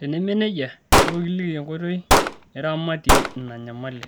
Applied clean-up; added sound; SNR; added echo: none; Gunshot, gunfire; -5 dB; none.